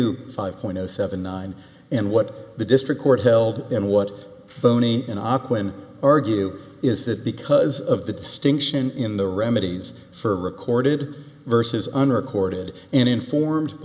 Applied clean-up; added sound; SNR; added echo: none; none; none; none.